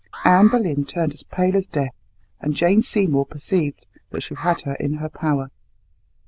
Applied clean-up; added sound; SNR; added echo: neural diffusion model UNIVERSE++.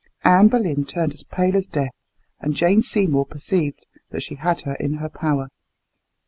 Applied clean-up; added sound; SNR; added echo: none; none; none; none.